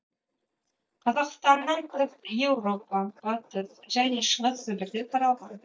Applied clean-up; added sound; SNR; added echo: neural mask model DeepFilterNet 3.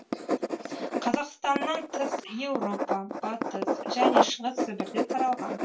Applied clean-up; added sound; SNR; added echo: none; Writing; -3 dB; reverberation time 0.2 s.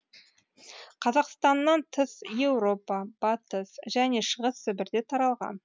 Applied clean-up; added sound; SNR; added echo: none; none; none; none.